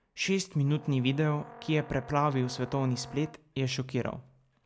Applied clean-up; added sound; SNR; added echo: none; Brass instrument; 19 dB; none.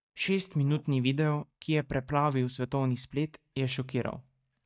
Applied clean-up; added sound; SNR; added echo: neural mask model DeepFilterNet 3.